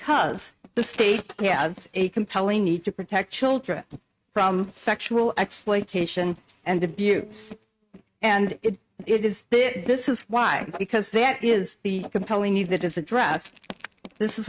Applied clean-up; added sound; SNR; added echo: neural mask model RNNoise.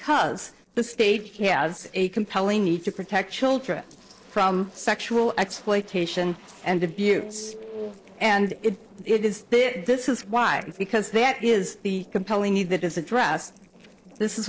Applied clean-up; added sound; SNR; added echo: neural separator model SepFormer DNS4.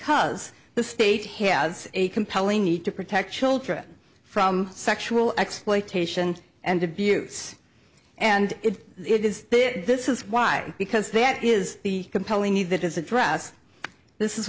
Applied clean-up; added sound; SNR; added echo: none; none; none; none.